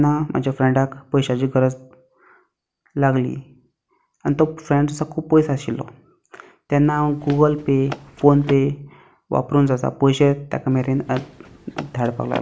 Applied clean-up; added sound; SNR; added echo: none; Run; 15 dB; none.